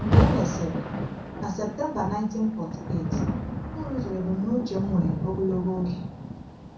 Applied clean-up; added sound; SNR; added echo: none; Rain; 0 dB; reverberation time 0.6 s.